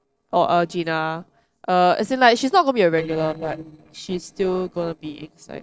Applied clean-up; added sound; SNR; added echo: neural separator model SepFormer DNS4.